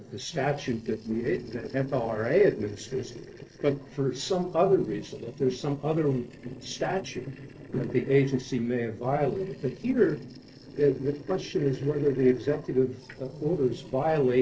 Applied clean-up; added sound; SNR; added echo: neural separator model SepFormer DNS4.